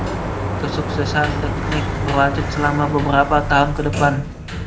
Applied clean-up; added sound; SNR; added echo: none; Sliding door; 3 dB; none.